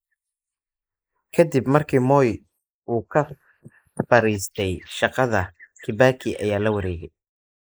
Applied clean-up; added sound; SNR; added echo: neural mask model Resemble Enhance denoiser.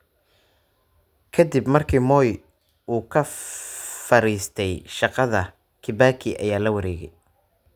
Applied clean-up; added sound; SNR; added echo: none; none; none; none.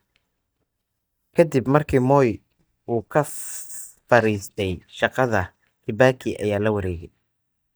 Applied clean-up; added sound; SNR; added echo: neural mask model DeepFilterNet 3.